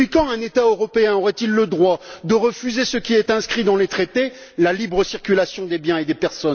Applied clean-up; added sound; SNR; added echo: none; none; none; none.